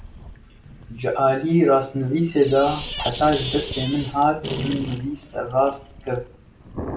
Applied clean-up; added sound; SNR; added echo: none; Sink (filling or washing); 11 dB; reverberation time 0.5 s.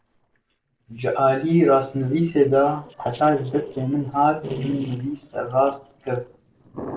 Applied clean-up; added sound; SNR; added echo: neural separator model SepFormer DNS4.